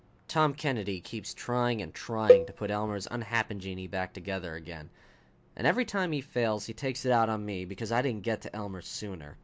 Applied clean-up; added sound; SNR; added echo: none; Cowbell; -5 dB; none.